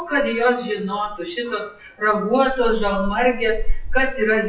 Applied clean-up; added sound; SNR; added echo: classical method WPE with log-MMSE.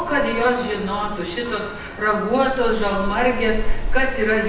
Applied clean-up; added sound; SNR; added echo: none; Church bell; 3 dB; reverberation time 0.9 s.